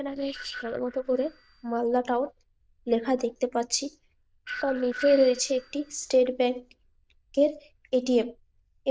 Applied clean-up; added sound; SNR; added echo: neural diffusion model UNIVERSE++.